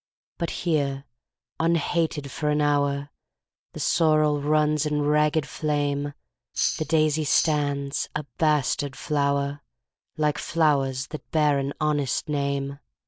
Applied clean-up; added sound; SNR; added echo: none; Tambourine; 4 dB; none.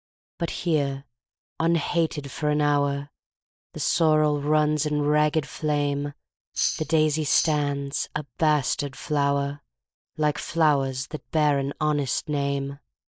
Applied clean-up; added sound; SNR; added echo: neural mask model DeepFilterNet 3.